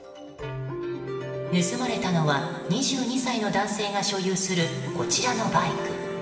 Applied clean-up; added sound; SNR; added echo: none; none; none; reverberation time 2.6 s.